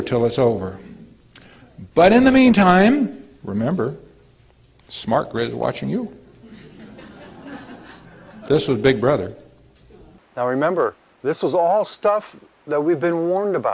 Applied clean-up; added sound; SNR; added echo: none; none; none; none.